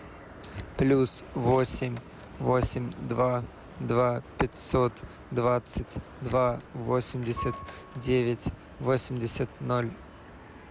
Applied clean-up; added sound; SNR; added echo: none; Piano + Door; 20 dB; none.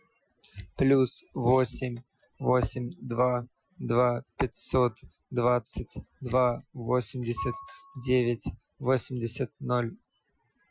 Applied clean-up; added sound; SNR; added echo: classical method Wiener filter.